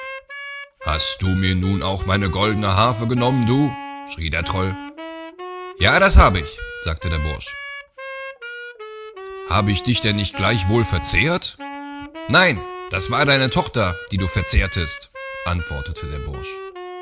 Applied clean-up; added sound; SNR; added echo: none; Wind instrument, woodwind instrument; 12 dB; none.